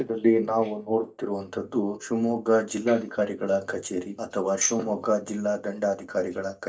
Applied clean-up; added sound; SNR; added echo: neural mask model DeepFilterNet 3.